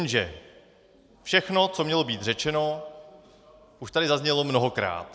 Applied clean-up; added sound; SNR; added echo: none; none; none; none.